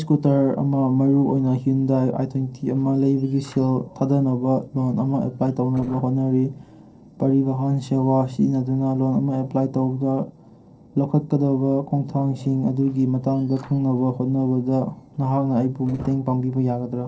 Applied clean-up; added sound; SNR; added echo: neural separator model SepFormer DNS4.